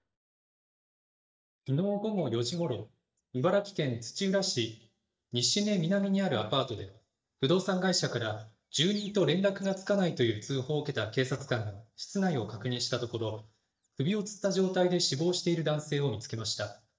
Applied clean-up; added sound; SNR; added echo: neural mask model DeepFilterNet 3.